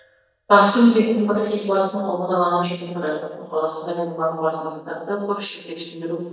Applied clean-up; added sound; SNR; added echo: neural mask model DeepFilterNet 3.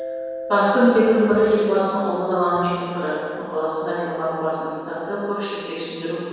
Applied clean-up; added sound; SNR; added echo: none; Mallet percussion; 14 dB; reverberation time 1.9 s.